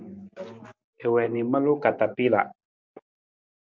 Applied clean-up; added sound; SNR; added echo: none; none; none; none.